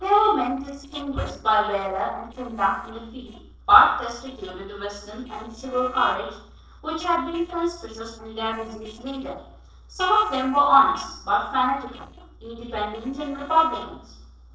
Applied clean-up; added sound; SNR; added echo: neural separator model SepFormer DNS4.